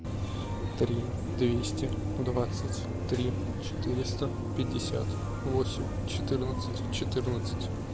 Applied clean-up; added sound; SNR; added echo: none; Musical instrument; 12 dB; none.